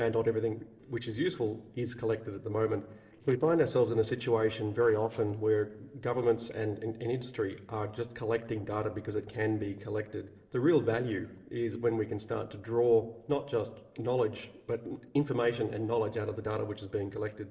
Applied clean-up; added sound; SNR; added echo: neural separator model SepFormer DNS4.